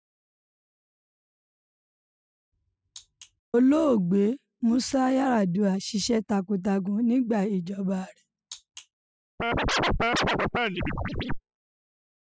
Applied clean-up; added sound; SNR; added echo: classical method spectral subtraction.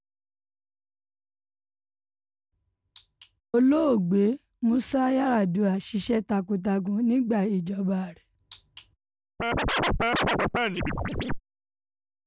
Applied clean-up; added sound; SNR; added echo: none; Scratching (performance technique); -2 dB; none.